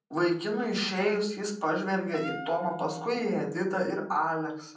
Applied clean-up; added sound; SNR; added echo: none; Wind instrument, woodwind instrument; 13 dB; reverberation time 0.6 s.